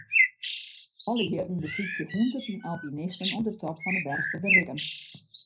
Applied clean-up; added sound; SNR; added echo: none; Bird; -2 dB; reverberation time 0.4 s.